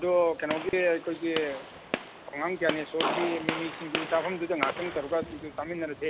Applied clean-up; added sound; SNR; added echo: none; Gunshot, gunfire; 6 dB; none.